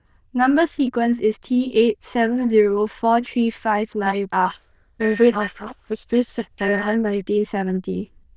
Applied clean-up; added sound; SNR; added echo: neural diffusion model UNIVERSE++.